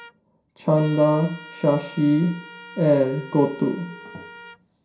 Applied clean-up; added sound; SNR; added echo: none; Trumpet; 20 dB; reverberation time 0.5 s.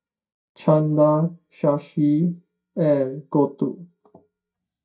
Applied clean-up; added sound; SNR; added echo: neural mask model DeepFilterNet 3.